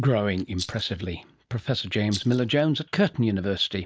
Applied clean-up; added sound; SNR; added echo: none; Rattle; 12 dB; none.